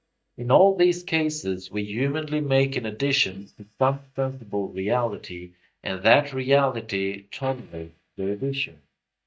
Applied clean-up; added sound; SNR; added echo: neural mask model DeepFilterNet 3.